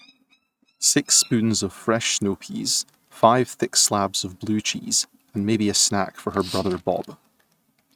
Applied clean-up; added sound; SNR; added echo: neural mask model RNNoise.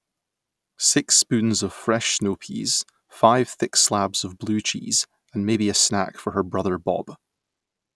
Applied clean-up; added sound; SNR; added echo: none; none; none; none.